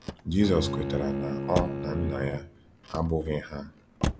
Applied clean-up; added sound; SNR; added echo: none; Bowed string instrument + Motor vehicle (road); 3 dB; none.